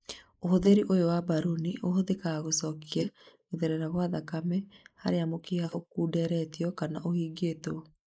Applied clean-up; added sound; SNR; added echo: neural mask model Resemble Enhance denoiser.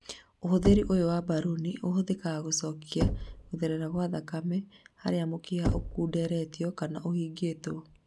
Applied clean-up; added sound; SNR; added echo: none; Knock / Wood; 7 dB; none.